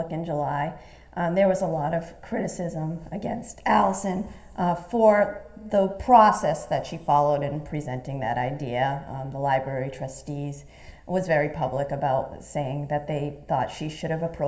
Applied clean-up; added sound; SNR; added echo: none; none; none; reverberation time 1.4 s.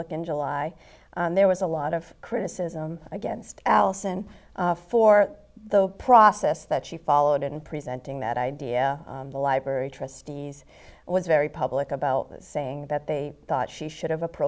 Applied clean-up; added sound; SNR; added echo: none; none; none; none.